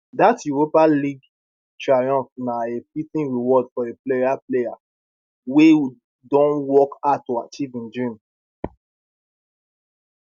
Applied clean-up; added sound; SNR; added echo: none; none; none; none.